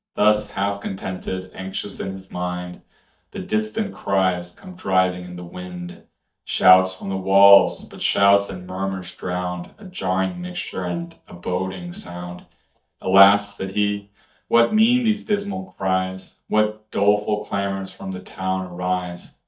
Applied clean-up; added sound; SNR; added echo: neural mask model DeepFilterNet 3.